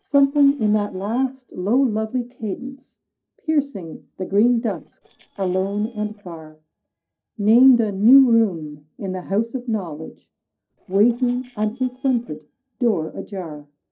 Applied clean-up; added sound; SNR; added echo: neural separator model SepFormer DNS4.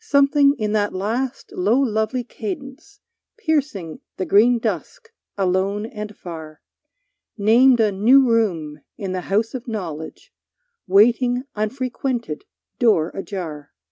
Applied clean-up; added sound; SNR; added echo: none; none; none; none.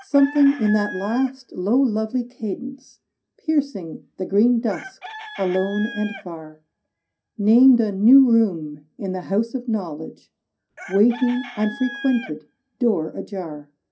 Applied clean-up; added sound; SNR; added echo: none; Chicken, rooster; 19 dB; reverberation time 0.3 s.